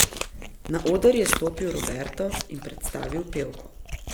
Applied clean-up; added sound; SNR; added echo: none; Chewing, mastication; 4 dB; none.